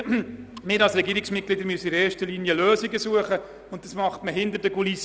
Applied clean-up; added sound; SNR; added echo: none; none; none; none.